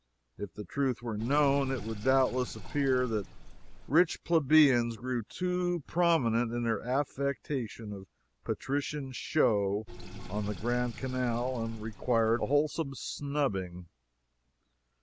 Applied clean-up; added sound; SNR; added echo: none; Sink (filling or washing); 14 dB; none.